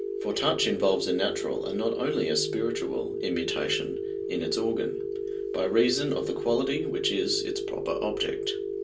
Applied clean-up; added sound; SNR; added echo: none; Telephone; 3 dB; reverberation time 0.3 s.